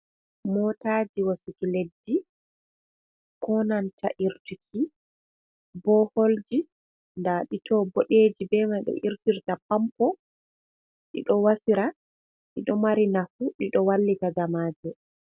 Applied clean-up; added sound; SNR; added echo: none; none; none; none.